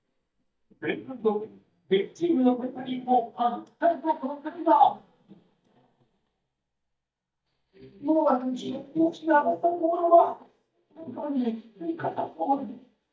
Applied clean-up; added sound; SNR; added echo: neural mask model DeepFilterNet 3.